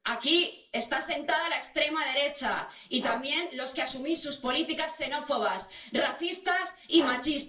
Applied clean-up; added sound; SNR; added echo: neural separator model SepFormer DNS4.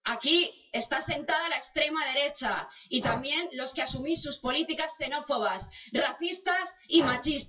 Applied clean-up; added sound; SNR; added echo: classical method WPE with log-MMSE.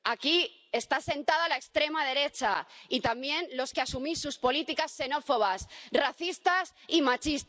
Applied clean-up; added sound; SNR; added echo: none; none; none; none.